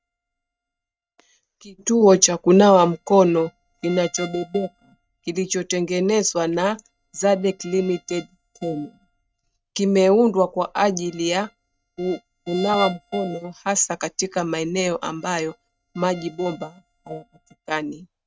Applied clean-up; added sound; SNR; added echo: neural mask model RNNoise.